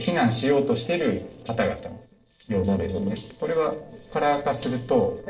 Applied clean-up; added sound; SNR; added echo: neural separator model SepFormer DNS4.